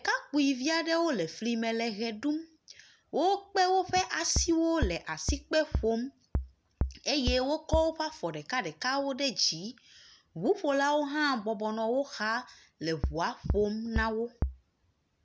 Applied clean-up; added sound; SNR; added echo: none; Bass drum; 4 dB; none.